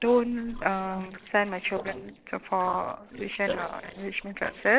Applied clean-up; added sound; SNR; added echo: neural separator model SepFormer DNS4.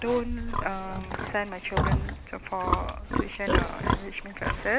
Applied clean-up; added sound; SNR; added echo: none; Livestock, farm animals, working animals; -3 dB; none.